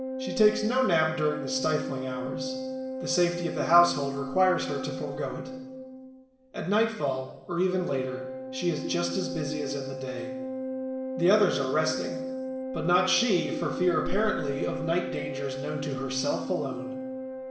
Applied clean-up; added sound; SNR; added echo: none; Organ; 6 dB; reverberation time 0.9 s.